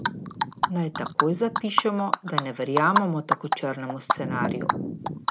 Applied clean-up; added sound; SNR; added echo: none; Animal; 0 dB; none.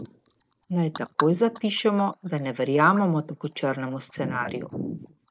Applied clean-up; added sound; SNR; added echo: neural mask model DeepFilterNet 3.